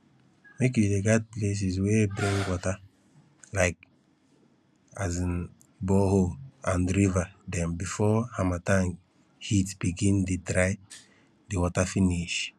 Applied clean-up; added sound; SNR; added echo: none; none; none; none.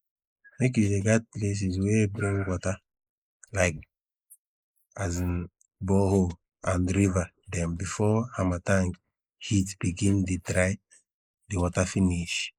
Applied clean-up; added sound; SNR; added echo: neural mask model Resemble Enhance denoiser.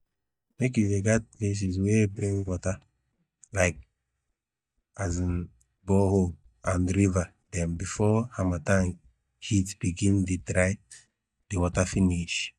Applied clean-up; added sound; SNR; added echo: neural mask model DeepFilterNet 3.